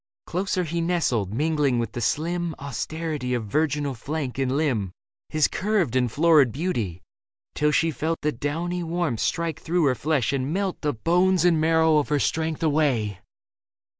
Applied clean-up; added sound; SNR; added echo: none; none; none; none.